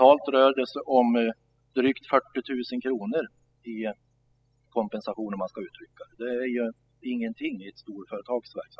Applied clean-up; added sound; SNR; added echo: classical method spectral subtraction.